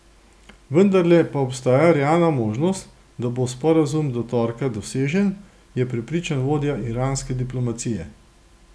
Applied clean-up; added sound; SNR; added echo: none; none; none; none.